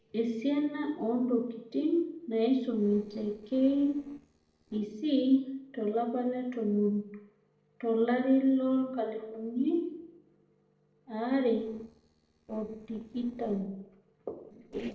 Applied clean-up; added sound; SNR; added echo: neural separator model SepFormer DNS4.